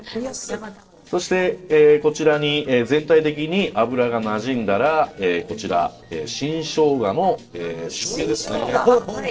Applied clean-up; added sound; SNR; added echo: neural separator model SepFormer DNS4.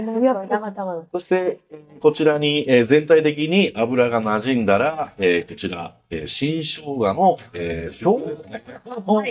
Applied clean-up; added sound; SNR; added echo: neural mask model DeepFilterNet 3.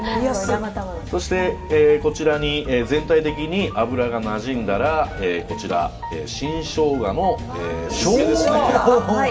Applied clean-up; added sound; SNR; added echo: none; Wind; 18 dB; reverberation time 2.1 s.